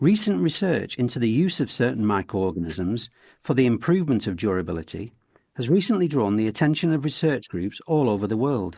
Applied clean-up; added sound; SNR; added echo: neural mask model Resemble Enhance denoiser.